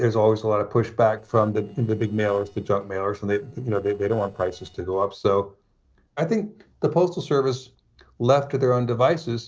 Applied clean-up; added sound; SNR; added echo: neural separator model SepFormer DNS4.